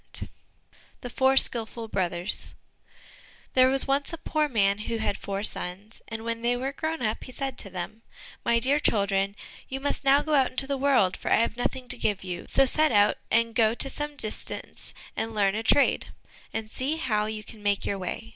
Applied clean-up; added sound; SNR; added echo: none; none; none; none.